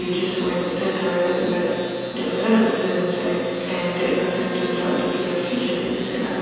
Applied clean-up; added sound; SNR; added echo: none; Wind instrument, woodwind instrument; 17 dB; reverberation time 2.1 s.